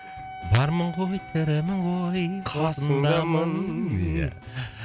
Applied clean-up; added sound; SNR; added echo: none; Wind instrument, woodwind instrument; 18 dB; none.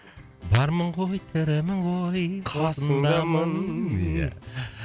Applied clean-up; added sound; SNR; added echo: none; none; none; none.